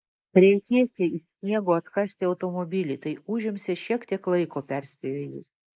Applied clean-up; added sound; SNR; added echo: neural mask model Resemble Enhance denoiser.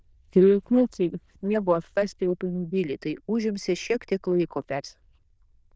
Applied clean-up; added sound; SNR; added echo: neural diffusion model UNIVERSE++.